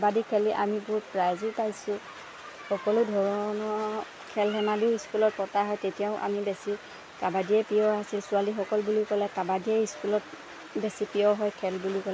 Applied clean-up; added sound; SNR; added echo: none; none; none; none.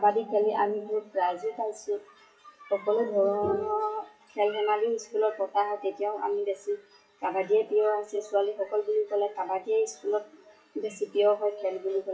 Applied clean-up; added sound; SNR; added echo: classical method WPE with log-MMSE.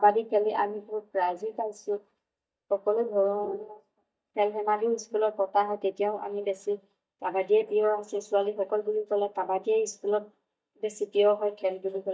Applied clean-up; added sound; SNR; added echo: neural mask model DeepFilterNet 3.